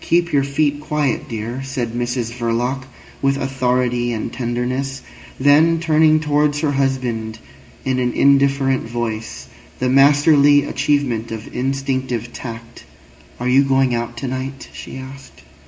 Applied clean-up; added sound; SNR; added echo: none; none; none; reverberation time 1.9 s.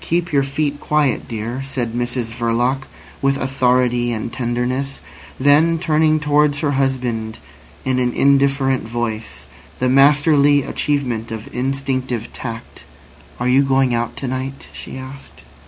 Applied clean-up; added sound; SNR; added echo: none; none; none; none.